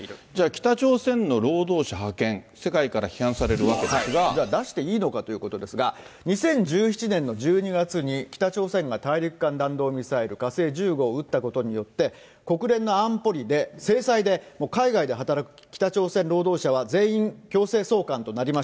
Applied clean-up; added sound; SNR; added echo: none; none; none; none.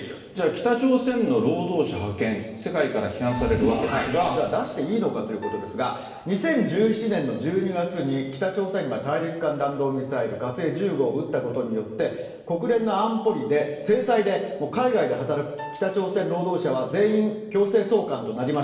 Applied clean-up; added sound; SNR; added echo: none; Piano; 18 dB; reverberation time 1.2 s.